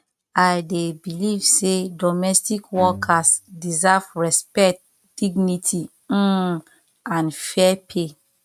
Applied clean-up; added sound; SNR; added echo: neural mask model RNNoise.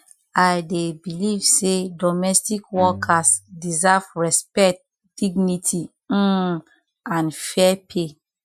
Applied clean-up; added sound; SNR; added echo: classical method Wiener filter.